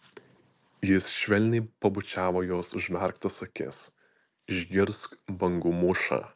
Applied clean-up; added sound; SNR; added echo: none; none; none; none.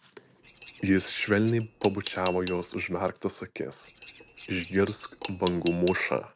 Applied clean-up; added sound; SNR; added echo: none; Cutlery, silverware / Dishes, pots, and pans; 11 dB; none.